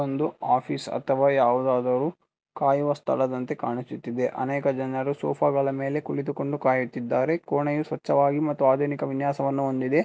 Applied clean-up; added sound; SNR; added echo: none; none; none; none.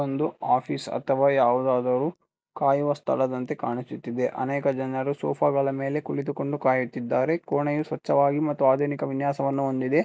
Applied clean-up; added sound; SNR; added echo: neural mask model Resemble Enhance denoiser.